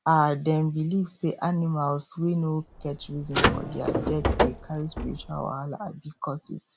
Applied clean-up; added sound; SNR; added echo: none; Car; 1 dB; none.